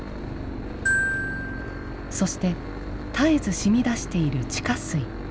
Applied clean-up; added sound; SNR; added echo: none; Glockenspiel + Engine / Boat, Water vehicle; 3 dB; none.